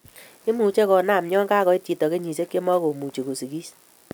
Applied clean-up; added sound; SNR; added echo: none; none; none; none.